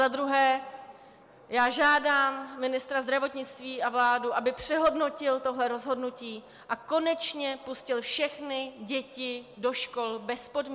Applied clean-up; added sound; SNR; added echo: none; none; none; none.